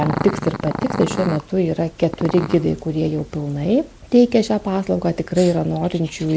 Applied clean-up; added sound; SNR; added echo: none; Growling; 11 dB; none.